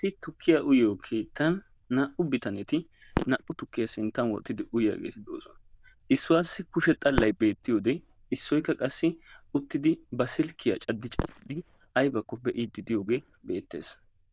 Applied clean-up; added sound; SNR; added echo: neural diffusion model UNIVERSE++.